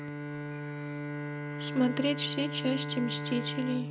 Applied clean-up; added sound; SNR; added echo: none; Bowed string instrument; 4 dB; none.